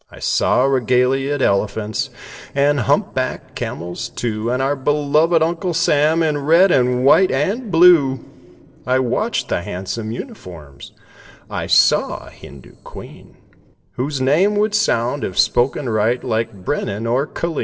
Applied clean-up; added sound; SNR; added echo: neural separator model SepFormer DNS4.